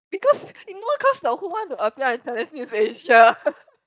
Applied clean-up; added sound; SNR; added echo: neural mask model DeepFilterNet 3.